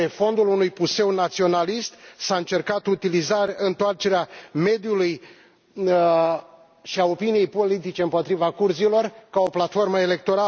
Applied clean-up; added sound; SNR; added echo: none; none; none; none.